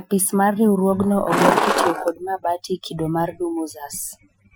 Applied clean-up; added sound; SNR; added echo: classical method Wiener filter.